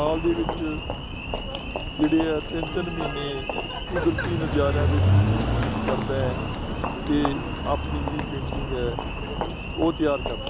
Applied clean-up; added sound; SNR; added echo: none; Engine; -2 dB; none.